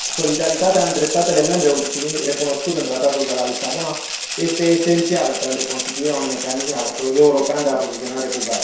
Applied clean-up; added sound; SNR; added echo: none; Rattle (instrument); 7 dB; reverberation time 0.7 s.